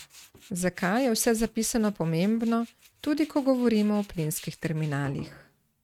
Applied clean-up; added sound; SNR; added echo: neural mask model RNNoise.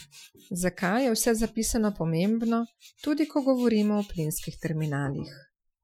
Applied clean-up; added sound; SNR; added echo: classical method Wiener filter.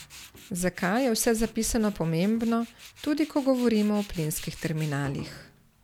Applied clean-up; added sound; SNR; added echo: none; Tools; 20 dB; none.